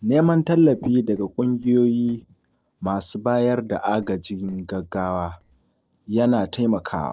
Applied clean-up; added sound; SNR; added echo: neural separator model SepFormer DNS4.